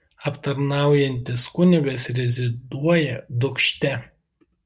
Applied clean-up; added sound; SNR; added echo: none; none; none; none.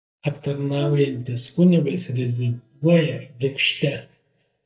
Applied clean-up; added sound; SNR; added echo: neural mask model DeepFilterNet 3.